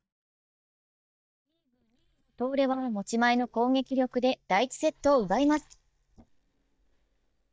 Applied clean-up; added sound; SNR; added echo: neural mask model DeepFilterNet 3.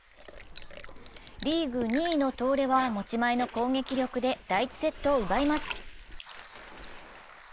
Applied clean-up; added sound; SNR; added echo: neural mask model Resemble Enhance denoiser.